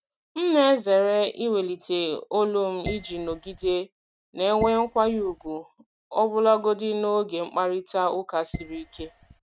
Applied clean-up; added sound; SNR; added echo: neural mask model RNNoise.